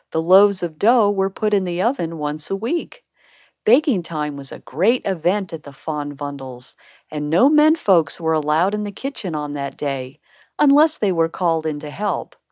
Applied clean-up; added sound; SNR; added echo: none; none; none; none.